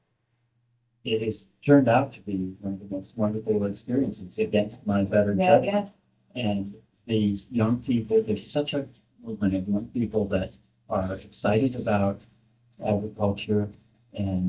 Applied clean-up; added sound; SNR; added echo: neural mask model DeepFilterNet 3.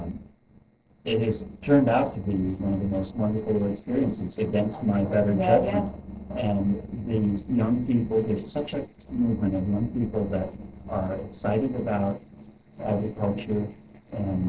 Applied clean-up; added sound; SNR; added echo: neural separator model SepFormer DNS4.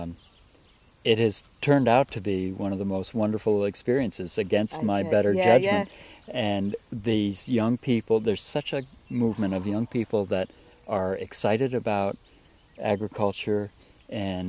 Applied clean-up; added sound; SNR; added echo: none; none; none; none.